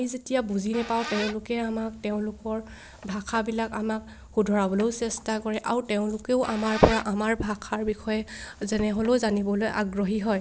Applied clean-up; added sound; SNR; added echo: none; Squeak; 16 dB; none.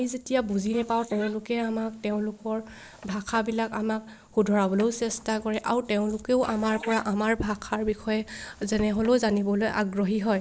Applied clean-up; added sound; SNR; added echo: neural mask model Resemble Enhance denoiser.